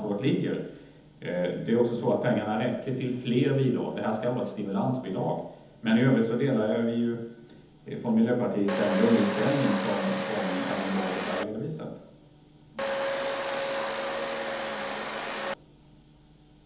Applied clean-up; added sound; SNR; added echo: none; Domestic sounds, home sounds; 3 dB; reverberation time 1.3 s.